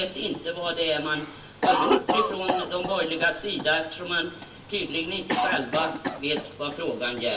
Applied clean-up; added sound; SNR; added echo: none; Cough; 2 dB; reverberation time 0.3 s.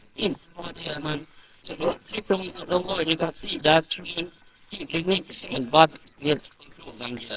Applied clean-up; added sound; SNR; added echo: neural separator model SepFormer WHAMR!.